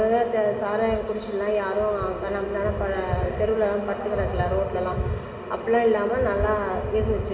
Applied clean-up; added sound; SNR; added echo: none; none; none; reverberation time 2.7 s.